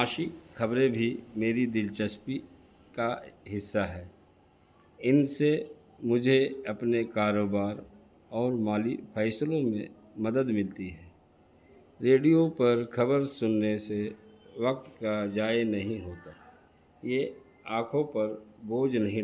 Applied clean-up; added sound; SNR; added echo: none; none; none; none.